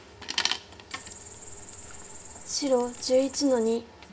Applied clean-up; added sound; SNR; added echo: none; Cricket; 15 dB; reverberation time 0.3 s.